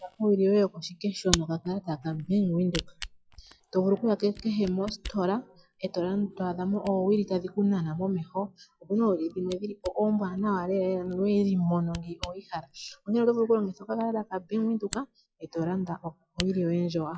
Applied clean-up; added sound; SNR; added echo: classical method log-MMSE.